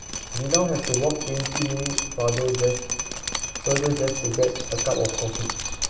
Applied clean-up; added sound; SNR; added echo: none; Drip; 3 dB; reverberation time 1.1 s.